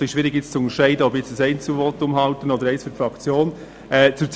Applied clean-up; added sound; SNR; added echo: none; none; none; none.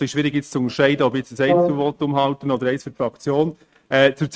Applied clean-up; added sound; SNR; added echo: neural mask model RNNoise.